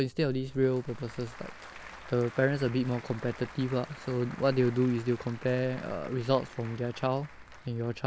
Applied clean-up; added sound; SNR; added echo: none; Applause / Crowd; 16 dB; none.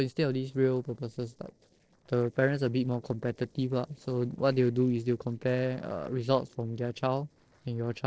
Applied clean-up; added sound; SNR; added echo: neural separator model SepFormer DNS4.